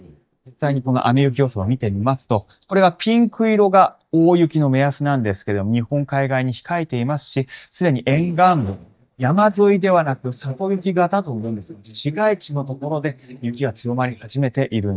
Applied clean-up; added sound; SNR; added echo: neural mask model DeepFilterNet 3.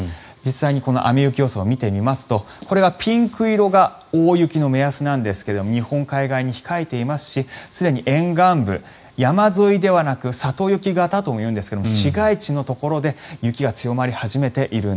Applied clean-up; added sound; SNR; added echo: none; none; none; none.